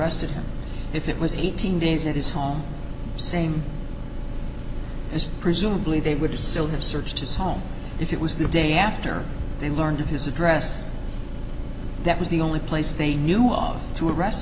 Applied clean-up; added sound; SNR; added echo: none; none; none; none.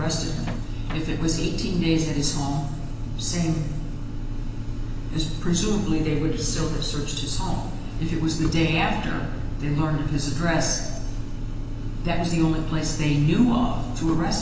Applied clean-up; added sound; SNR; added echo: none; Bass drum; 16 dB; reverberation time 1.1 s.